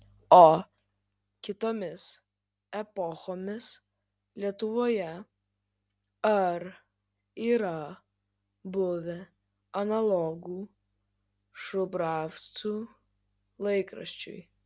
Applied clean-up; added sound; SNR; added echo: none; none; none; none.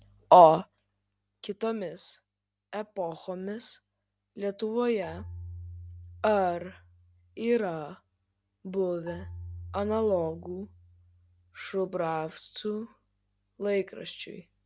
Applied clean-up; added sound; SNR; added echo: none; Marimba, xylophone; 17 dB; none.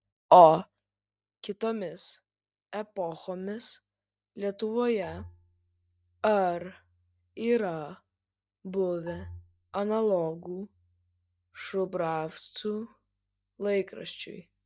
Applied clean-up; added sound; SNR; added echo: neural mask model DeepFilterNet 3.